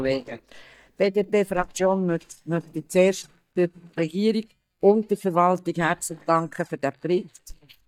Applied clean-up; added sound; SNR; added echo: neural mask model DeepFilterNet 3.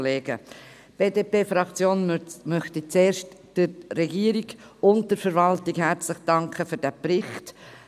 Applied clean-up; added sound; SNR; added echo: none; none; none; none.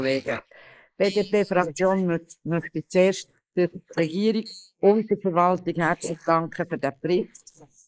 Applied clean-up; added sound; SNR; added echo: neural mask model Resemble Enhance denoiser.